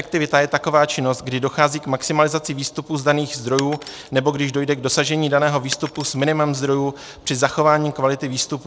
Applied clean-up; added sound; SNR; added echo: none; Shatter; 18 dB; none.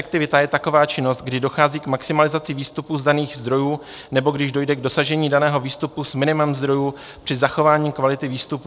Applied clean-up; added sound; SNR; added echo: none; none; none; none.